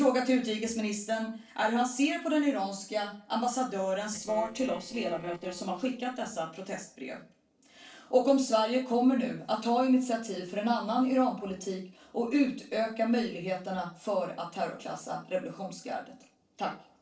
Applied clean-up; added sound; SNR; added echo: neural separator model SepFormer DNS4.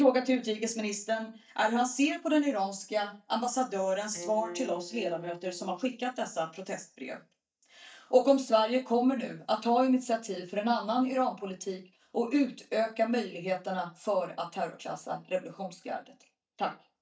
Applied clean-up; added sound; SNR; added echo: neural mask model DeepFilterNet 3.